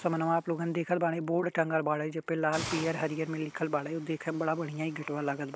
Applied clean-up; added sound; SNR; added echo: none; Hiss; 16 dB; none.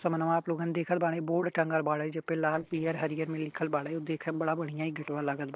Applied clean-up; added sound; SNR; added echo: neural separator model SepFormer DNS4.